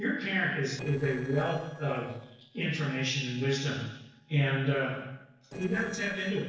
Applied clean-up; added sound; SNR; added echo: neural separator model SepFormer DNS4.